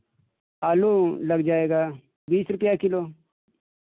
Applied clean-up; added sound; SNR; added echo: none; none; none; none.